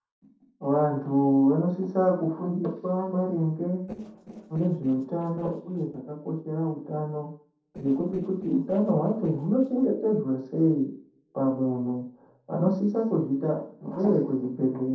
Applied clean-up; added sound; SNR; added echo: neural separator model SepFormer DNS4.